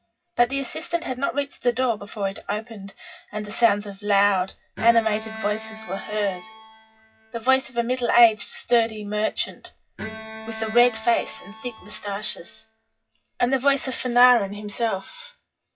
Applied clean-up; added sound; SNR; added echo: classical method WPE with log-MMSE.